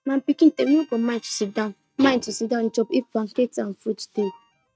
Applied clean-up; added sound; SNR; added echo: neural mask model RNNoise.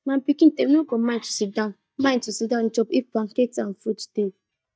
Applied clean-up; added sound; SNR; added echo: neural mask model DeepFilterNet 3.